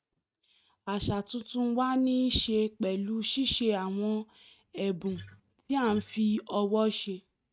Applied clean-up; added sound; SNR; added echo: neural mask model RNNoise.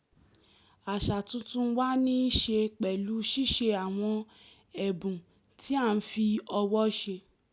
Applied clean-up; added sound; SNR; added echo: none; none; none; none.